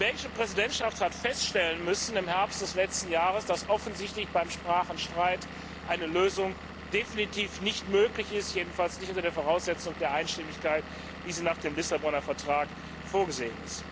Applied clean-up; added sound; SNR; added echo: none; Engine / Vehicle; 11 dB; none.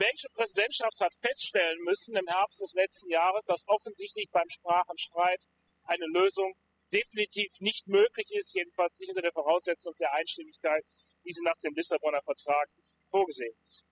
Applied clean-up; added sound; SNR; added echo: classical method spectral subtraction.